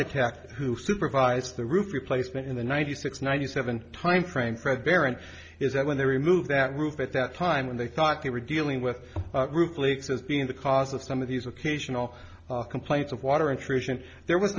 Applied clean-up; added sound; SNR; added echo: none; none; none; none.